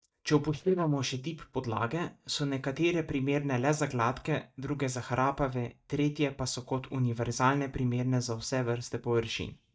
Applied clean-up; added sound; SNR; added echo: neural mask model DeepFilterNet 3.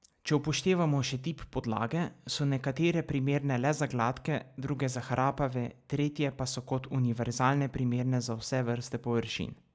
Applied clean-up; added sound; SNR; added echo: none; none; none; none.